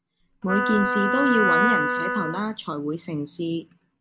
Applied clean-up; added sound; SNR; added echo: none; Wind instrument, woodwind instrument; -3 dB; none.